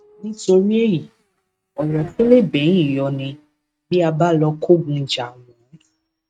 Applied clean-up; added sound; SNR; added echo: neural mask model RNNoise.